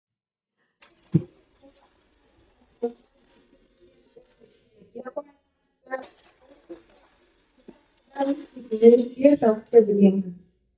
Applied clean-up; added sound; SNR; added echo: neural mask model DeepFilterNet 3.